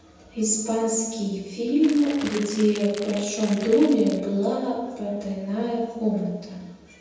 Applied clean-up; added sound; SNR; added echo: none; Crackle; 16 dB; reverberation time 1.1 s.